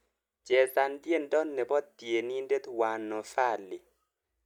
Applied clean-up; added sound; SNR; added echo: none; none; none; none.